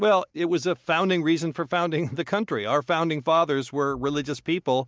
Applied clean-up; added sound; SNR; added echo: none; none; none; none.